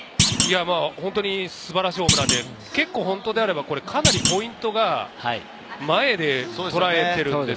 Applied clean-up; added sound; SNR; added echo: none; Thump, thud; 1 dB; none.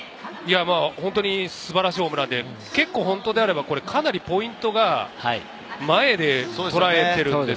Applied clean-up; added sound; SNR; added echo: none; none; none; none.